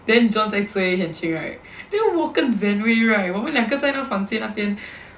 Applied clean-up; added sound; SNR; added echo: none; none; none; none.